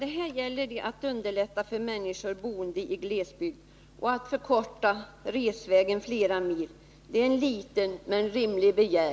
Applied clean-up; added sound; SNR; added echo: none; none; none; none.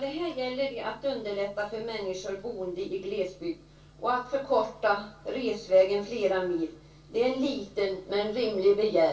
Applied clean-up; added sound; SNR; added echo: none; none; none; reverberation time 0.2 s.